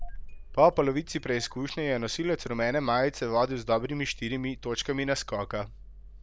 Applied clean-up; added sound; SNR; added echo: none; Engine starting; 14 dB; none.